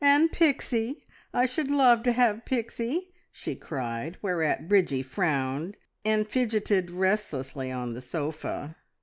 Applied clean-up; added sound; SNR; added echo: none; none; none; none.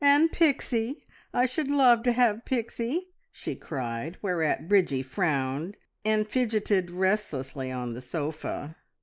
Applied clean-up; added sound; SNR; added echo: neural mask model Resemble Enhance denoiser.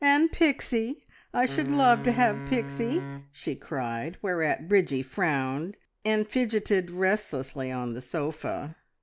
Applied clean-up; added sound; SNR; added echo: none; Wind instrument, woodwind instrument; 11 dB; none.